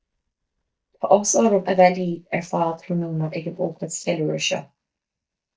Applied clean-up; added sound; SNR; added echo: neural mask model DeepFilterNet 3.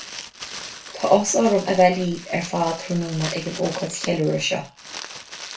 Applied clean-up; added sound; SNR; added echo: none; Crumpling, crinkling; 14 dB; reverberation time 0.2 s.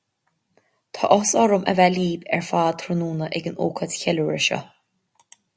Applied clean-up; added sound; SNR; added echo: none; none; none; none.